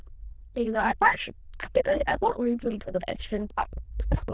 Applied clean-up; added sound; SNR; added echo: neural diffusion model UNIVERSE++.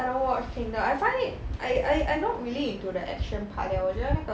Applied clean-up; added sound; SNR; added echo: none; none; none; none.